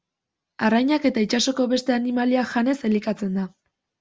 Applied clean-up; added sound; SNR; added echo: none; none; none; none.